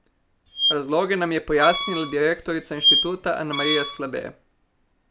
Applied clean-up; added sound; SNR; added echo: none; Squeak; 1 dB; none.